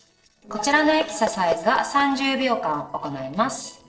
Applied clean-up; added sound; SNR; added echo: neural separator model SepFormer DNS4.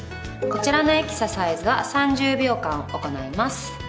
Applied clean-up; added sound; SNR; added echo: none; none; none; none.